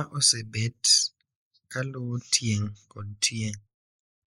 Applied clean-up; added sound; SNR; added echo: neural mask model Resemble Enhance denoiser.